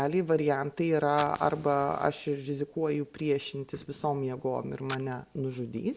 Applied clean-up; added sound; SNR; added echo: none; Fire; 20 dB; none.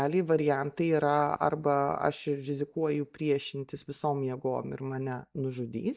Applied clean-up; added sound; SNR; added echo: neural mask model DeepFilterNet 3.